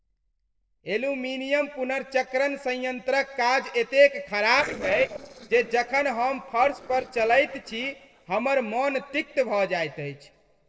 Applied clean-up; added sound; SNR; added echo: neural separator model SepFormer DNS4.